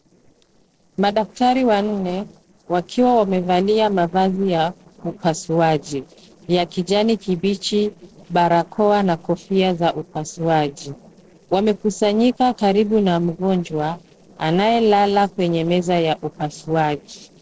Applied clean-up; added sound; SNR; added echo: neural separator model SepFormer DNS4.